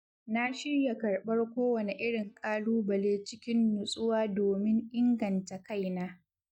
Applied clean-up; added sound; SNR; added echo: neural mask model DeepFilterNet 3.